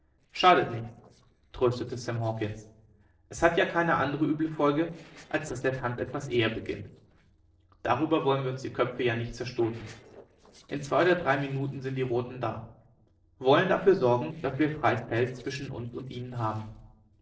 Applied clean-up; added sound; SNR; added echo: neural separator model SepFormer DNS4.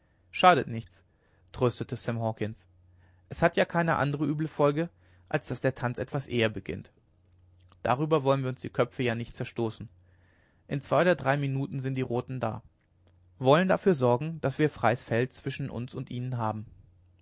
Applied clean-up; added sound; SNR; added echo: none; none; none; none.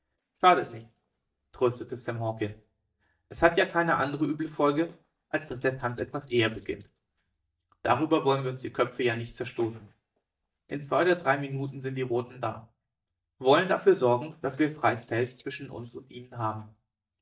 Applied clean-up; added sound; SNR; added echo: neural mask model DeepFilterNet 3.